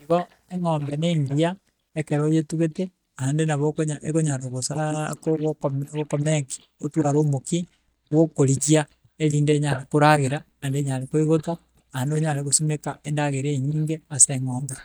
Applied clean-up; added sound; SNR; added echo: neural mask model DeepFilterNet 3.